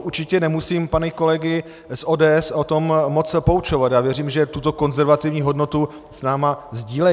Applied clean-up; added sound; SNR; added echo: none; none; none; none.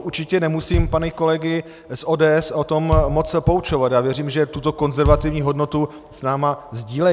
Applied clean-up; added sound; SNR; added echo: none; Bass drum; 8 dB; none.